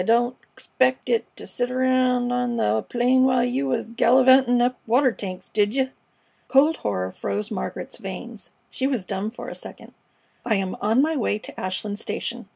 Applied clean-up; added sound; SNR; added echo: none; none; none; none.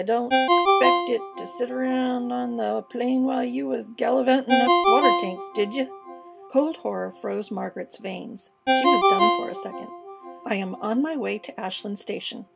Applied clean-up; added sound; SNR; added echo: none; Ringtone; -1 dB; none.